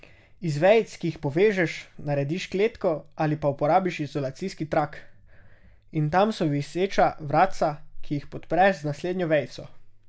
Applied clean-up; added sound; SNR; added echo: none; none; none; none.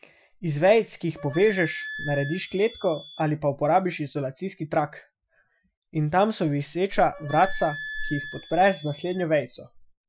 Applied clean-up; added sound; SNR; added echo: classical method Wiener filter.